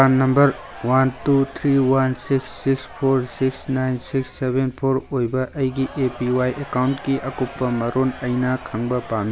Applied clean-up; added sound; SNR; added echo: none; Crowd; 19 dB; none.